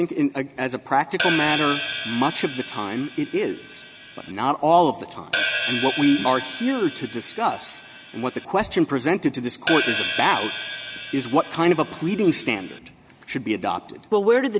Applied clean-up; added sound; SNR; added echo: none; Hi-hat; 4 dB; none.